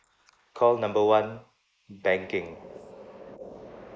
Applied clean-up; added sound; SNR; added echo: neural mask model Resemble Enhance denoiser.